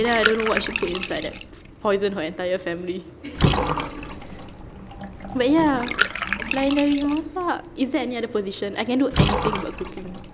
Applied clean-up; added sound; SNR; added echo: none; Bathtub (filling or washing) / Water; 3 dB; none.